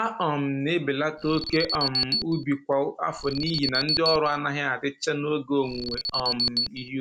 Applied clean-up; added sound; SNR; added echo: none; Alarm; 3 dB; none.